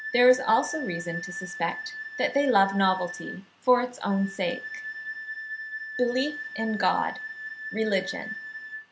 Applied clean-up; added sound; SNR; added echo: none; Wind instrument, woodwind instrument; 10 dB; none.